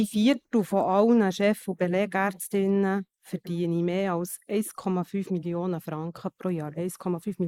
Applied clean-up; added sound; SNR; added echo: neural mask model Resemble Enhance denoiser.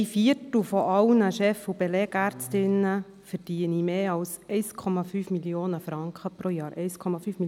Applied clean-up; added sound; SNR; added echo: none; none; none; none.